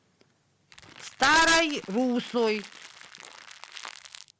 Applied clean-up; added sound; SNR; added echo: none; Crackle; 18 dB; none.